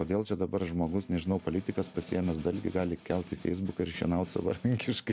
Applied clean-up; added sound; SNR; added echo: none; Snare drum; 19 dB; none.